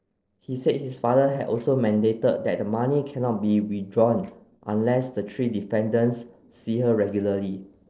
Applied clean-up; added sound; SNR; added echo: neural separator model SepFormer DNS4.